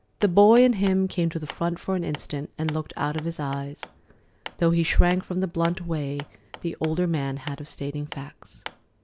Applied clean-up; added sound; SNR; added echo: none; Hammer; 19 dB; none.